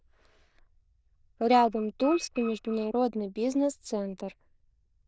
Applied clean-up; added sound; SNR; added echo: neural diffusion model UNIVERSE++.